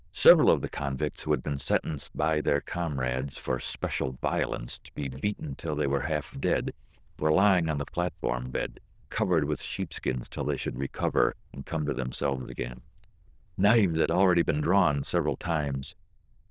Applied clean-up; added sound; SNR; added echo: neural diffusion model UNIVERSE++.